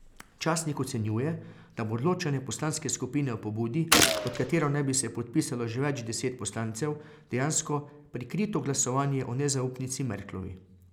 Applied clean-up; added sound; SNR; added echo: none; Gunshot, gunfire; -3 dB; none.